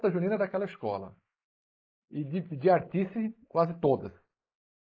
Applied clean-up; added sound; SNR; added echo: neural mask model Resemble Enhance denoiser.